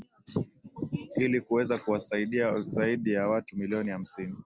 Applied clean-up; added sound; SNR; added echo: none; none; none; none.